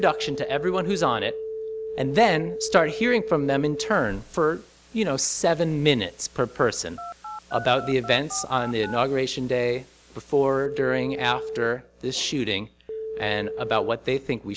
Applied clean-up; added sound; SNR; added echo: none; Telephone; 11 dB; none.